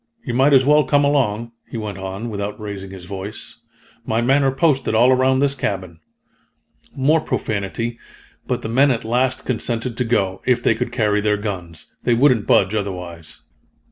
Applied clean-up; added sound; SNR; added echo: none; none; none; none.